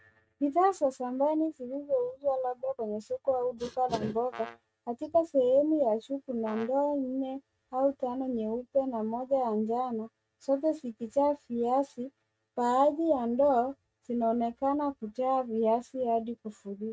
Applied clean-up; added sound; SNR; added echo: neural mask model RNNoise.